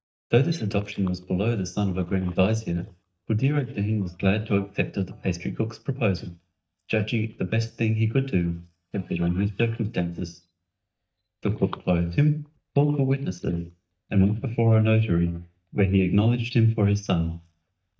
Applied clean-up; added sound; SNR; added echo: neural mask model DeepFilterNet 3.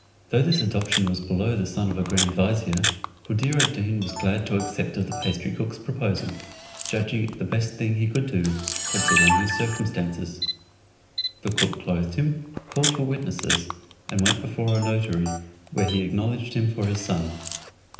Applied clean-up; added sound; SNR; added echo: none; Camera; 5 dB; reverberation time 0.9 s.